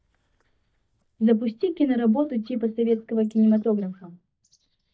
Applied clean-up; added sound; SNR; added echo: neural mask model DeepFilterNet 3.